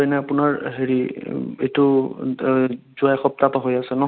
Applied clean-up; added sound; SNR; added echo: none; none; none; none.